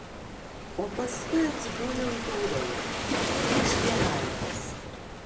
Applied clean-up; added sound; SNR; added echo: none; Waves, surf; -3 dB; reverberation time 0.4 s.